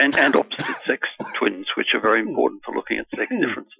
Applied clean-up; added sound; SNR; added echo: classical method Wiener filter.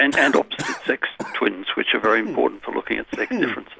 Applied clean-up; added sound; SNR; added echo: none; Cough; 9 dB; none.